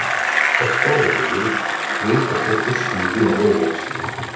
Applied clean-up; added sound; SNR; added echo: none; Bicycle; 0 dB; reverberation time 0.8 s.